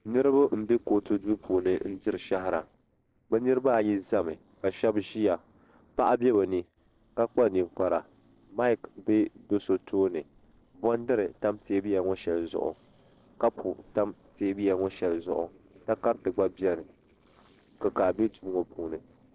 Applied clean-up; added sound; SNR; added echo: neural separator model SepFormer DNS4.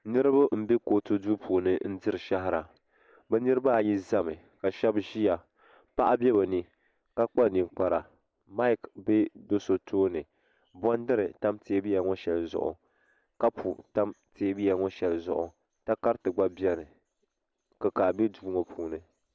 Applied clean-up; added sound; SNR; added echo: none; none; none; none.